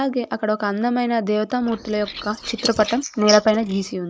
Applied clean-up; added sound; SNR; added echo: neural mask model Resemble Enhance denoiser.